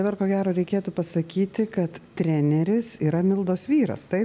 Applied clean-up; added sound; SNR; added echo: none; none; none; none.